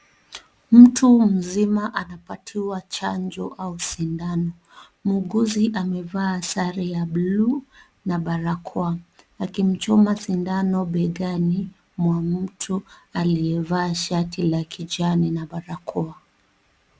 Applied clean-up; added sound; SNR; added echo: none; none; none; none.